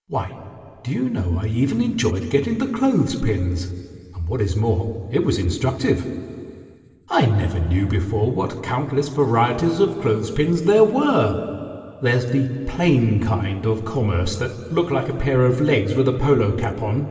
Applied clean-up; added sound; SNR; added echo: none; none; none; reverberation time 2.6 s.